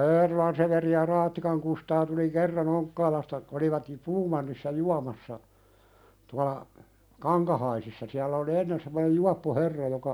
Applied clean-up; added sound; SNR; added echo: none; none; none; none.